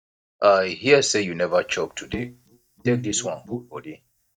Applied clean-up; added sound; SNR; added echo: neural mask model DeepFilterNet 3.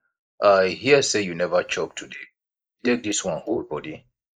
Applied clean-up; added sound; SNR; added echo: neural mask model Resemble Enhance denoiser.